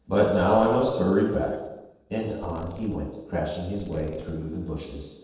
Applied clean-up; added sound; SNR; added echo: neural separator model SepFormer DNS4.